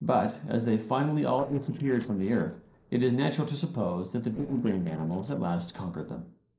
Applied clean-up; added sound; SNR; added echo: neural separator model SepFormer DNS4.